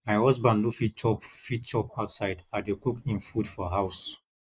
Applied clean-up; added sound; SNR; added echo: neural mask model Resemble Enhance denoiser.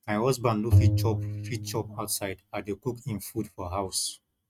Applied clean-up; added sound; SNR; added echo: neural mask model RNNoise.